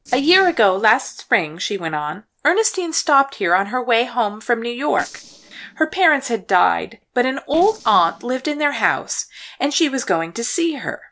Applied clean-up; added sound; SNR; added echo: neural separator model SepFormer DNS4.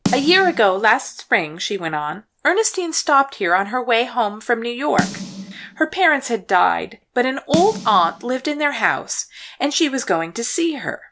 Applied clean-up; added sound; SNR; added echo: none; Snare drum; 11 dB; none.